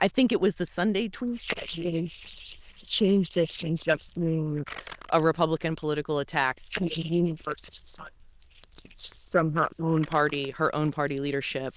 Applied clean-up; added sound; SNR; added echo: neural diffusion model UNIVERSE++.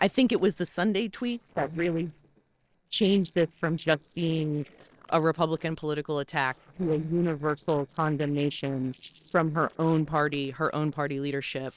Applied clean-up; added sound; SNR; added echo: neural separator model SepFormer DNS4.